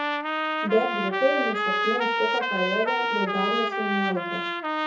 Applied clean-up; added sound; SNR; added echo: none; Trumpet; -2 dB; reverberation time 0.6 s.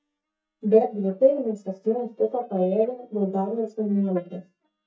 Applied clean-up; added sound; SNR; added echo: neural mask model DeepFilterNet 3.